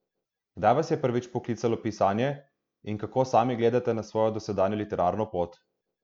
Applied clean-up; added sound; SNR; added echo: none; none; none; none.